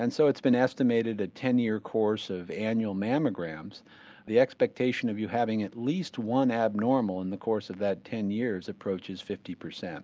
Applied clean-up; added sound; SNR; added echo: none; none; none; none.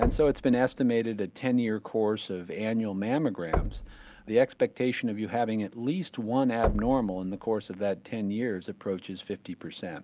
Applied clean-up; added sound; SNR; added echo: none; Knock; 9 dB; none.